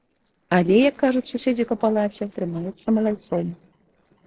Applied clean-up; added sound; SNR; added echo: neural separator model SepFormer DNS4.